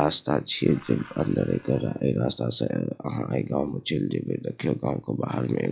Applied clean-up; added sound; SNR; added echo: classical method log-MMSE.